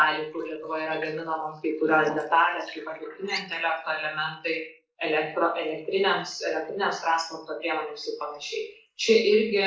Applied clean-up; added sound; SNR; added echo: neural mask model Resemble Enhance denoiser.